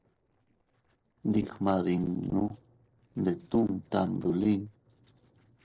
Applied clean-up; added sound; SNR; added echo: neural separator model SepFormer DNS4.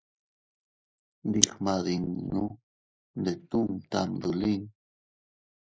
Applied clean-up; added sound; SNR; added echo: neural mask model Resemble Enhance denoiser.